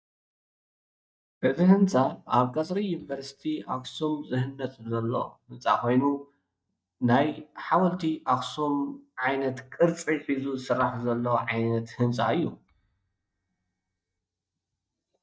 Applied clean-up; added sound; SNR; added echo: neural mask model DeepFilterNet 3.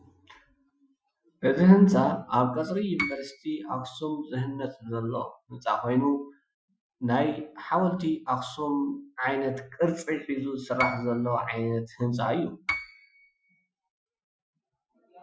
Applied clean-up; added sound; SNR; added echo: classical method Wiener filter.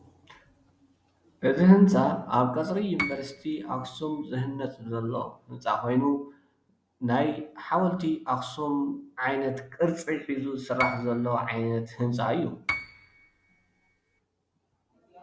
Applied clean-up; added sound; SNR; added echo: none; Piano; 10 dB; none.